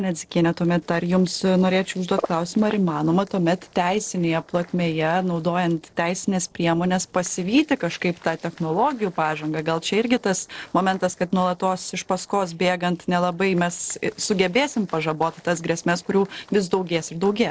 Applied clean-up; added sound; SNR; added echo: neural separator model SepFormer DNS4.